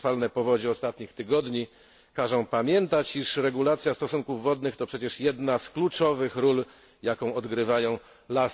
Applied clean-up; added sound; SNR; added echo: none; none; none; none.